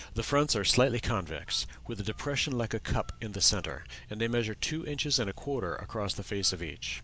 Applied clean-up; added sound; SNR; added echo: none; Telephone; 18 dB; none.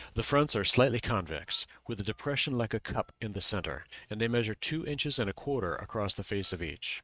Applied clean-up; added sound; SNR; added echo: neural mask model RNNoise.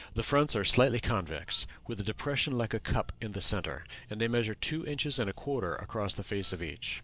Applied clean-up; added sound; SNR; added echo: neural separator model SepFormer DNS4.